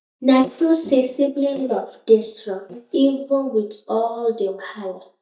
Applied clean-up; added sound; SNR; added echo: neural mask model DeepFilterNet 3.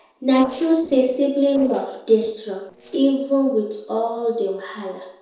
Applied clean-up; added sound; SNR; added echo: neural separator model SepFormer DNS4.